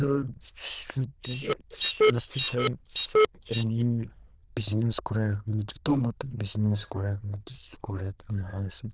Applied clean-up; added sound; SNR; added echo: neural diffusion model UNIVERSE++.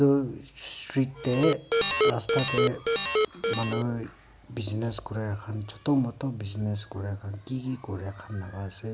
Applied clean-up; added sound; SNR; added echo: none; Alarm; -4 dB; none.